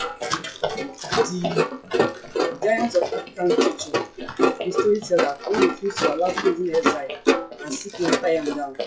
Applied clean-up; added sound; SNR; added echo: classical method WPE with log-MMSE.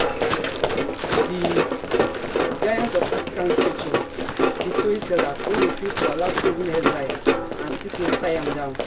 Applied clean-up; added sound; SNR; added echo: none; Run; -4 dB; reverberation time 0.2 s.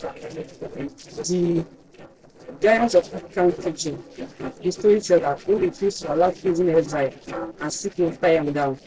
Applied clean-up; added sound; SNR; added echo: neural separator model SepFormer DNS4.